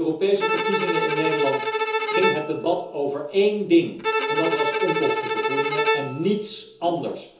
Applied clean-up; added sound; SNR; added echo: none; Bowed string instrument; 1 dB; reverberation time 0.6 s.